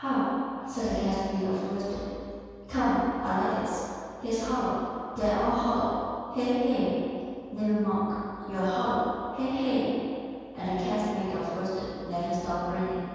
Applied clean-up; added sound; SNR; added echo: none; none; none; reverberation time 2.1 s.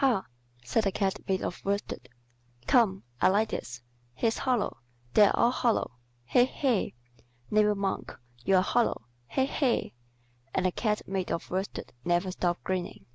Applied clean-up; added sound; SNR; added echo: none; none; none; none.